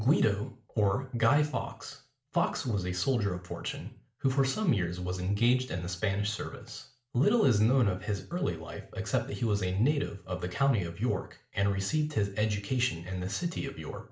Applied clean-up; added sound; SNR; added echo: none; none; none; reverberation time 0.4 s.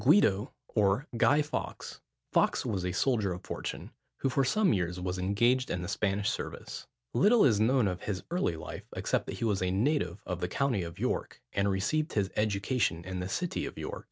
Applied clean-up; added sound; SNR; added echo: none; none; none; none.